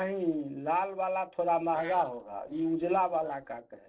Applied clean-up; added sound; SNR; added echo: neural separator model SepFormer DNS4.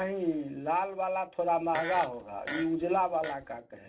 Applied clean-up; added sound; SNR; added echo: none; Fart; 10 dB; reverberation time 0.2 s.